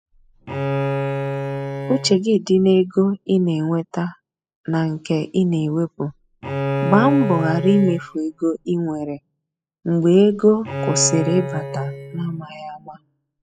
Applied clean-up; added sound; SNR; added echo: classical method spectral subtraction.